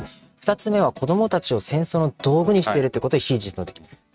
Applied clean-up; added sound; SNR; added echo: neural mask model RNNoise.